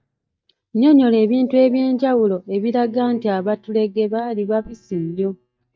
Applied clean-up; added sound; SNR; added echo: neural mask model DeepFilterNet 3.